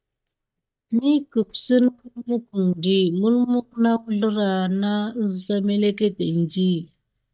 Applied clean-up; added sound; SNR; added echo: neural mask model DeepFilterNet 3.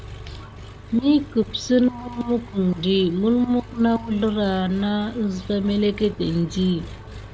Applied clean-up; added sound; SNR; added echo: none; Engine; 16 dB; none.